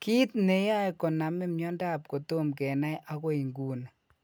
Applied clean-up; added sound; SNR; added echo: none; none; none; none.